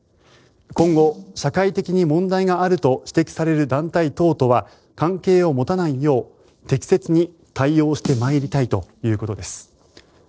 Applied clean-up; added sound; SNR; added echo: neural separator model SepFormer DNS4.